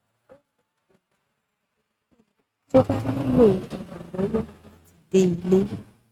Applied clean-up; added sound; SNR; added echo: neural mask model RNNoise.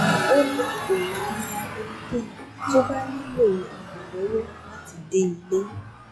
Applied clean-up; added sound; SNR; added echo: classical method log-MMSE.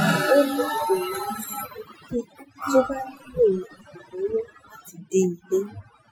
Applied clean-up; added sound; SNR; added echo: classical method Wiener filter.